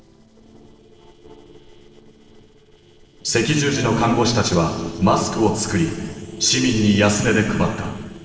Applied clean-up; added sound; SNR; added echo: neural separator model SepFormer DNS4.